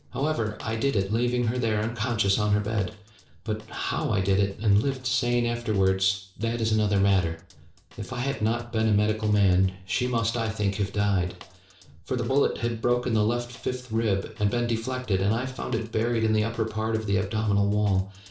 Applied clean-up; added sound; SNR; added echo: neural separator model SepFormer DNS4.